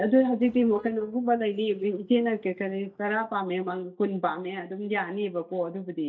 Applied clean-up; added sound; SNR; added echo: neural mask model DeepFilterNet 3.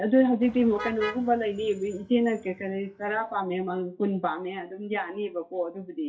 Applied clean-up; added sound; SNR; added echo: classical method WPE with log-MMSE.